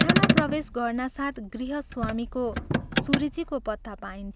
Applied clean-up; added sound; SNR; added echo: none; Motor vehicle (road); -3 dB; none.